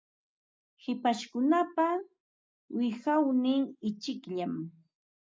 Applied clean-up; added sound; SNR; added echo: none; none; none; none.